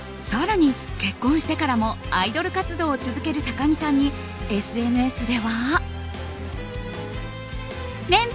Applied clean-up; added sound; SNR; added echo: none; none; none; none.